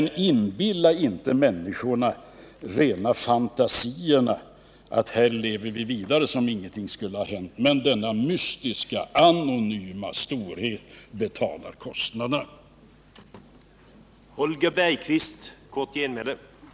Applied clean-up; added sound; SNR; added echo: none; none; none; none.